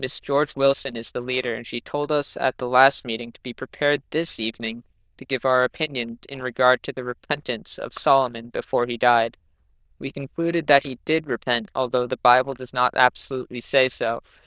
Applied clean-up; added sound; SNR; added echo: neural diffusion model UNIVERSE++.